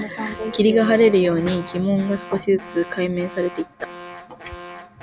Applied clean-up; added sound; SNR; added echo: none; Alarm; 17 dB; none.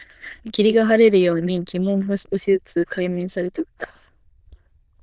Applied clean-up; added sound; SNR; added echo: neural diffusion model UNIVERSE++.